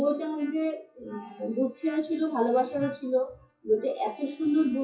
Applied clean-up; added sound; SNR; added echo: classical method WPE with log-MMSE.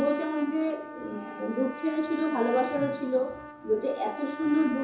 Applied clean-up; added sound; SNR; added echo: none; Trumpet; 12 dB; reverberation time 0.7 s.